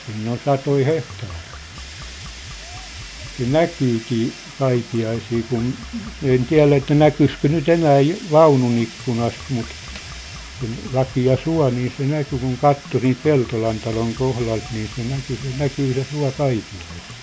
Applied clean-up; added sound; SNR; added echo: none; Fire + Liquid; 16 dB; none.